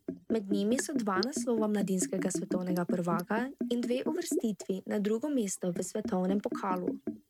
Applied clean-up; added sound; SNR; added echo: neural mask model RNNoise.